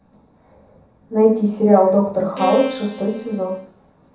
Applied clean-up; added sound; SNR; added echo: none; Bowed string instrument; 11 dB; reverberation time 0.7 s.